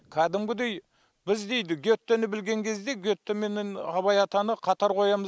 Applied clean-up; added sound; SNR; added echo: none; none; none; none.